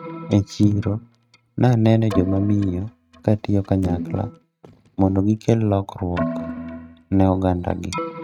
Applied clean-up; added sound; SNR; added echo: neural mask model RNNoise.